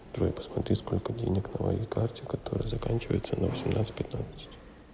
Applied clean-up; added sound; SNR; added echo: none; none; none; none.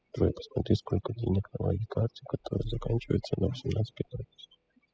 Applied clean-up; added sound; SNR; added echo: classical method spectral subtraction.